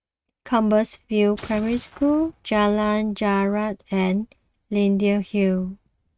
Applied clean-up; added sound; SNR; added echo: neural mask model RNNoise.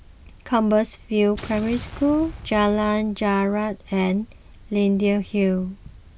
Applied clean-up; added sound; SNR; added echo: none; Explosion; 17 dB; none.